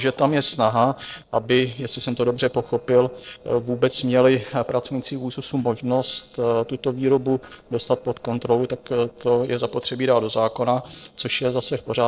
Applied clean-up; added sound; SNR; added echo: neural separator model SepFormer DNS4.